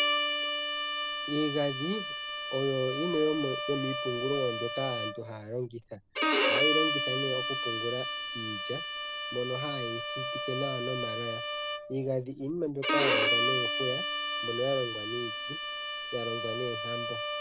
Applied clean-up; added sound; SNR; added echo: none; Bowed string instrument; -2 dB; none.